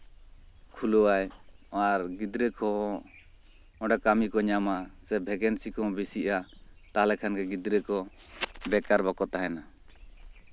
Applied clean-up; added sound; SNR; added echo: none; Purr; 20 dB; none.